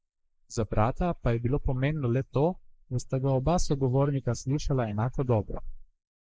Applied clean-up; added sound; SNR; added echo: neural mask model Resemble Enhance denoiser.